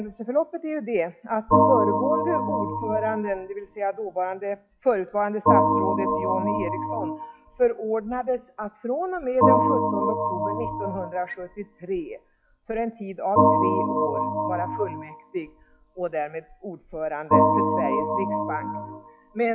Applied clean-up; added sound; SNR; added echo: classical method log-MMSE.